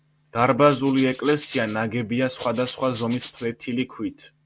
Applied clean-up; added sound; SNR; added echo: none; Rattle (instrument); 19 dB; none.